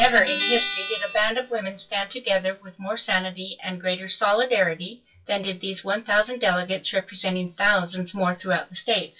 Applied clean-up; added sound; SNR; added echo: classical method WPE with log-MMSE.